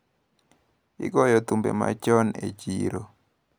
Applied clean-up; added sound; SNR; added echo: none; none; none; none.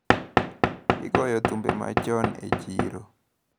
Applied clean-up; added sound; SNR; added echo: none; Knock / Wood; -4 dB; none.